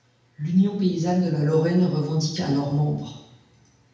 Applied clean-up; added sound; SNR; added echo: none; none; none; reverberation time 0.8 s.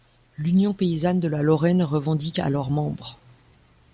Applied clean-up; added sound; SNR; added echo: none; none; none; none.